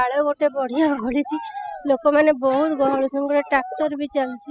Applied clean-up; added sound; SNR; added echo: classical method spectral subtraction.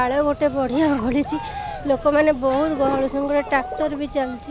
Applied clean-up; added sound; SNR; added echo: none; Cheering + Sink (filling or washing); 13 dB; none.